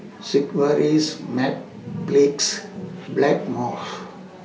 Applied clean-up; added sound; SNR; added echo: none; none; none; none.